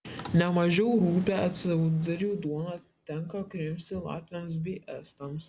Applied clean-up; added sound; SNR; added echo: none; none; none; none.